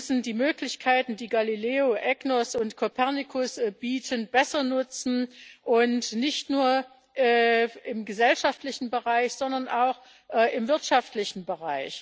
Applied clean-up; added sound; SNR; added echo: none; none; none; none.